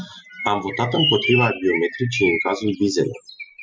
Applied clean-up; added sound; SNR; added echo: classical method spectral subtraction.